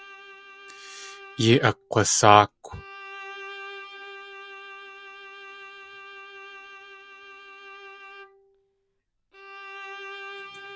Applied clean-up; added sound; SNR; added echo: none; Bowed string instrument; 15 dB; none.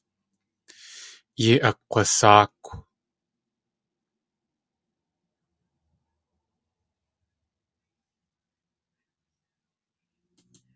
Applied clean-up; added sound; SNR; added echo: none; none; none; none.